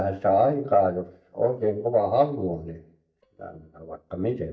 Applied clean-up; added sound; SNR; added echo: neural mask model DeepFilterNet 3.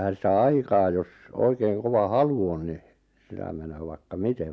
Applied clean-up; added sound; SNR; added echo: none; none; none; none.